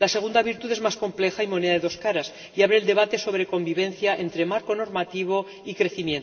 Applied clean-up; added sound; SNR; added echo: none; none; none; reverberation time 1.1 s.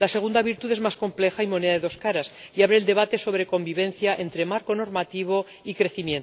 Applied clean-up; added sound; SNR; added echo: none; none; none; none.